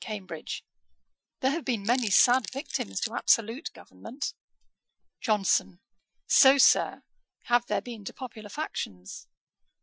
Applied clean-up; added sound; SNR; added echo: classical method Wiener filter.